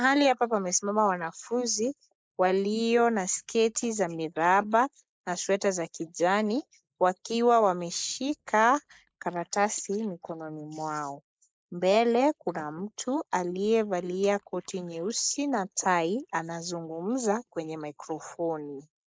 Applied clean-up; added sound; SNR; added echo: neural mask model Resemble Enhance denoiser.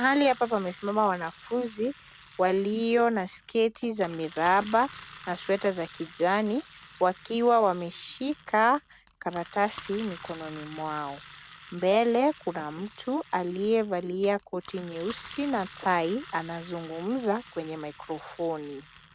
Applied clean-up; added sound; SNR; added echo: none; Engine; 20 dB; none.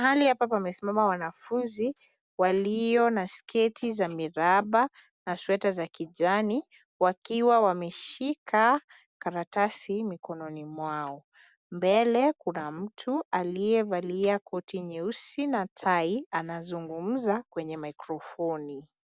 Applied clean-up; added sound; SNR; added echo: none; none; none; none.